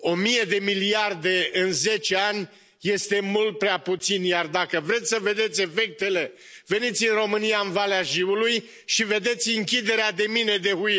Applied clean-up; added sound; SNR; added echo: none; none; none; none.